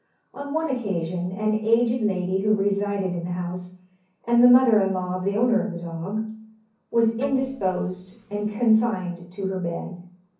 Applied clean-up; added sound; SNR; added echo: none; Bowed string instrument; 17 dB; reverberation time 0.6 s.